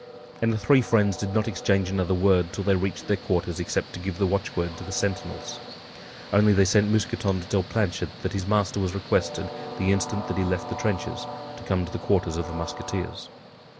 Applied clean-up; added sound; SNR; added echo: none; Train; 13 dB; none.